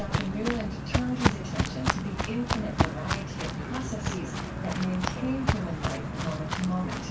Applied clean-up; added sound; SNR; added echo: none; Walk, footsteps; -3 dB; reverberation time 0.2 s.